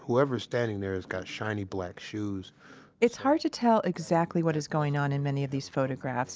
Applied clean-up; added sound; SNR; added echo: none; none; none; none.